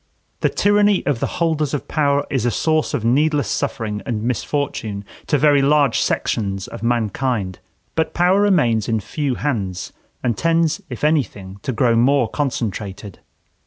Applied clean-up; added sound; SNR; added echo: none; none; none; none.